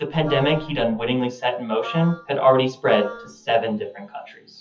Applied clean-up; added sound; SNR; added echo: classical method WPE with log-MMSE.